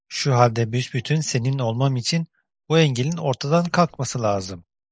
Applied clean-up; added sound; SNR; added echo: neural mask model Resemble Enhance denoiser.